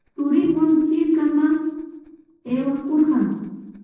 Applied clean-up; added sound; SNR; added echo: neural separator model SepFormer DNS4.